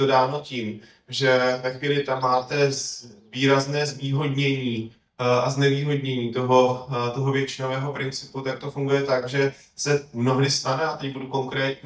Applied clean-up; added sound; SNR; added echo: neural mask model DeepFilterNet 3.